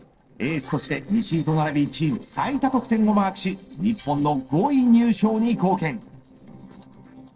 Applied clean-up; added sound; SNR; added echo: neural separator model SepFormer DNS4.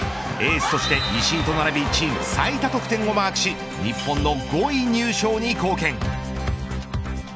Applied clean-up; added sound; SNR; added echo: none; none; none; none.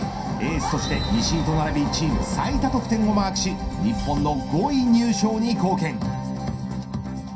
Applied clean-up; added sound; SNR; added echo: none; Thunder; 10 dB; reverberation time 0.3 s.